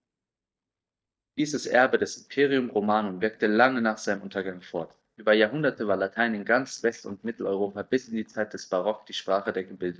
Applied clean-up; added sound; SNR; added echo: neural mask model DeepFilterNet 3.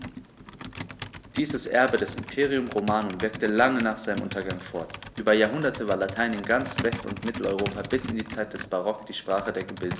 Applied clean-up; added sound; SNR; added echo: none; Computer keyboard; 11 dB; none.